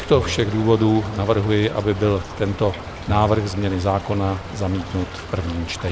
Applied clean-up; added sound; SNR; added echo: none; Stream / Trickle, dribble + Bowed string instrument; 11 dB; none.